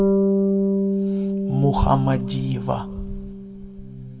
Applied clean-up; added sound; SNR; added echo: none; Bass guitar; -2 dB; reverberation time 1.3 s.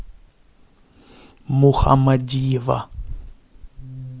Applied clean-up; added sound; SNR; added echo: none; none; none; none.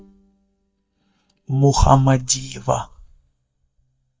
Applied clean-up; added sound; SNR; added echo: neural mask model DeepFilterNet 3.